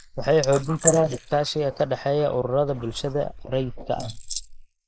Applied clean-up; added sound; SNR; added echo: neural mask model Resemble Enhance denoiser.